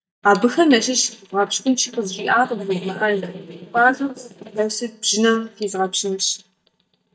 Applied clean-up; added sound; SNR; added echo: neural mask model DeepFilterNet 3.